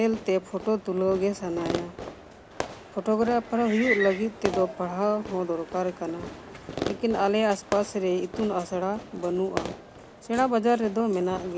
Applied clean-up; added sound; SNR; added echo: none; Fireworks; 12 dB; none.